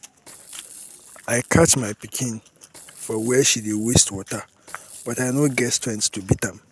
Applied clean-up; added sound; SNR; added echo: none; Rattle / Rattle (instrument); 19 dB; none.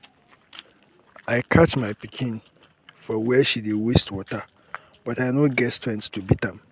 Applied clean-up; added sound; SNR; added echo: none; none; none; none.